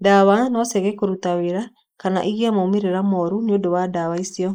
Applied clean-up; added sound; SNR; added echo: neural mask model Resemble Enhance denoiser.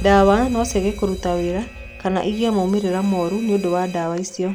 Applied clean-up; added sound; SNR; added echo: none; Alarm; 14 dB; none.